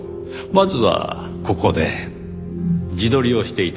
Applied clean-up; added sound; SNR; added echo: none; none; none; none.